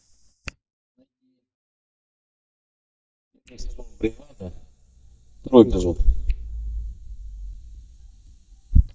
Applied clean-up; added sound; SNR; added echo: neural mask model DeepFilterNet 3.